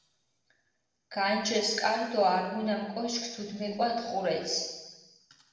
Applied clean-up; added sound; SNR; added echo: none; none; none; reverberation time 1.2 s.